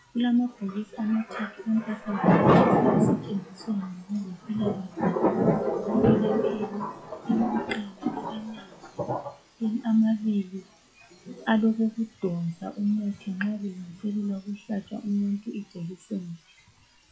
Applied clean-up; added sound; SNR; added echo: classical method log-MMSE.